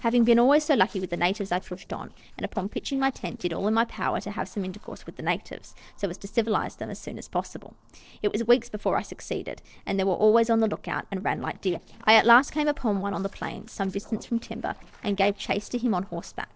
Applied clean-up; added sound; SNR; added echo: neural separator model SepFormer DNS4.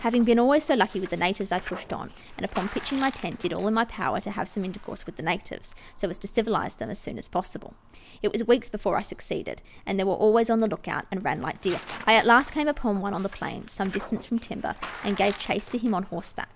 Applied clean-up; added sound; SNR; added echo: none; Tearing; 18 dB; none.